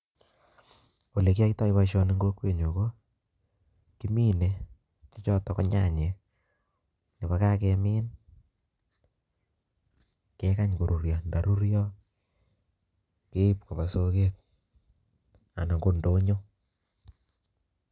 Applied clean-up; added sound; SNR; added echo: none; none; none; none.